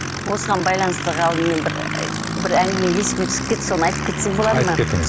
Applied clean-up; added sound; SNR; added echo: none; Aircraft; 4 dB; none.